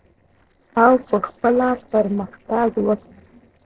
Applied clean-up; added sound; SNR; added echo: neural separator model SepFormer DNS4.